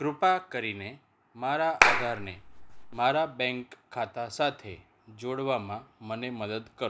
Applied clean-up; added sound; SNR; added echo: none; Clapping; -5 dB; none.